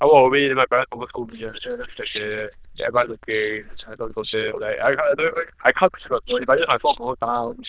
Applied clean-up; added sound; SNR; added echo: neural diffusion model UNIVERSE++.